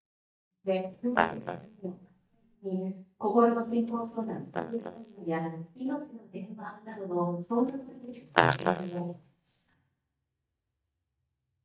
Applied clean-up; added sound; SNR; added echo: neural mask model DeepFilterNet 3.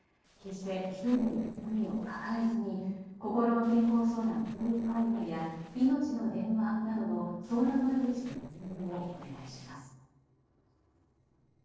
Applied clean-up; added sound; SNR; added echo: neural separator model SepFormer DNS4.